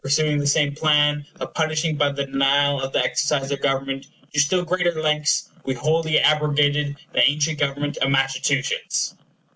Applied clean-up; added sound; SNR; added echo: none; none; none; none.